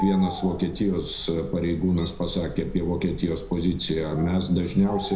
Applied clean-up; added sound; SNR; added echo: none; Bird; 13 dB; reverberation time 0.4 s.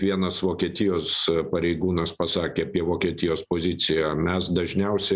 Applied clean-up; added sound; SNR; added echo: none; none; none; none.